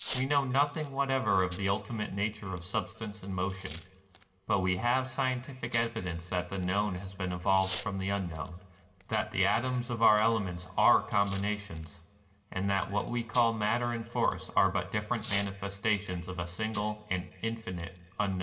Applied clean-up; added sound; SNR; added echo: none; Packing tape, duct tape / Tearing; 16 dB; reverberation time 1.4 s.